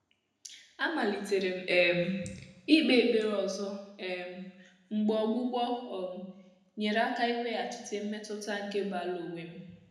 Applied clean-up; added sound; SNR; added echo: none; none; none; reverberation time 0.9 s.